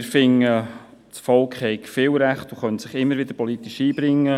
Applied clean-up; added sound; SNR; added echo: none; none; none; none.